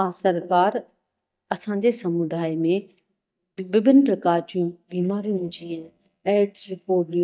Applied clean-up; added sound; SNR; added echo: neural mask model DeepFilterNet 3.